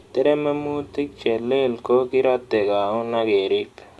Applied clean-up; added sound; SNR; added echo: none; none; none; none.